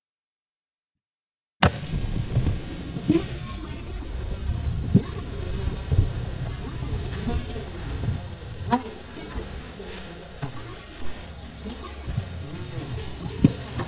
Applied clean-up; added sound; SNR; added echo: neural mask model DeepFilterNet 3.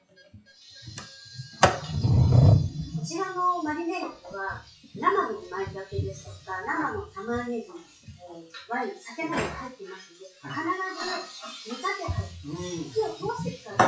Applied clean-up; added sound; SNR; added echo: classical method WPE with log-MMSE.